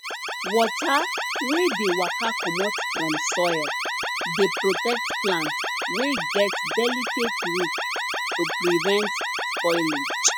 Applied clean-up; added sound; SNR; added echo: classical method spectral subtraction.